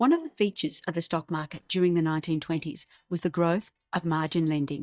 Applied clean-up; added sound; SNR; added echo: neural mask model DeepFilterNet 3.